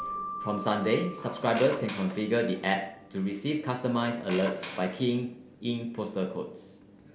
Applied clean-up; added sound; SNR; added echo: none; Keyboard (musical) + Squeak; 13 dB; none.